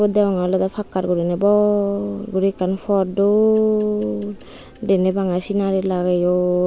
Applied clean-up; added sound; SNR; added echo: none; none; none; none.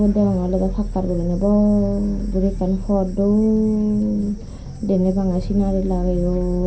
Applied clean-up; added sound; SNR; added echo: none; Vehicle; 7 dB; reverberation time 0.3 s.